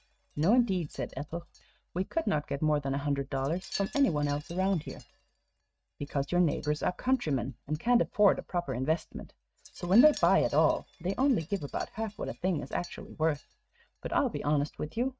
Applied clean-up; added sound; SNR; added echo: neural mask model RNNoise.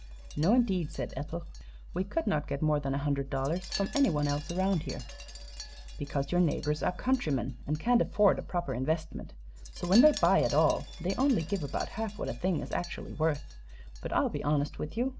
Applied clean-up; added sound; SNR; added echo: none; Wind chime; 19 dB; none.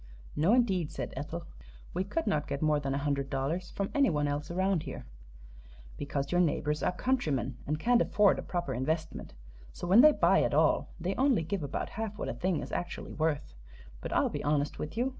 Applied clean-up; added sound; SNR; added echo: none; none; none; none.